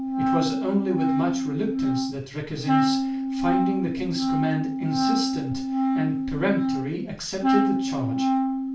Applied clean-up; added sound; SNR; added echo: none; Wind instrument, woodwind instrument; -4 dB; reverberation time 0.3 s.